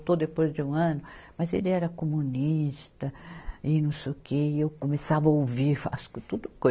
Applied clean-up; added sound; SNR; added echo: none; none; none; none.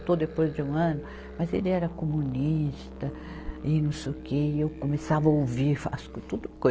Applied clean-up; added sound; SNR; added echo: none; Musical instrument; 14 dB; none.